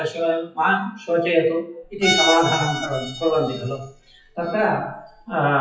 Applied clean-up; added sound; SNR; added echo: classical method WPE with log-MMSE.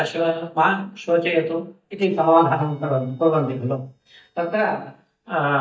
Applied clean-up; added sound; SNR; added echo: neural mask model DeepFilterNet 3.